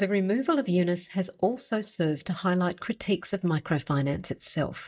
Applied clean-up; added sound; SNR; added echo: neural mask model DeepFilterNet 3.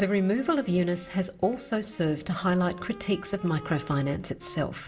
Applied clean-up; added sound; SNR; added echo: none; Wind instrument, woodwind instrument; 19 dB; reverberation time 0.3 s.